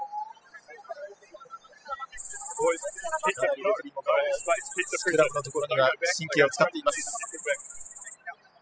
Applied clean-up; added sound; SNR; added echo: classical method spectral subtraction.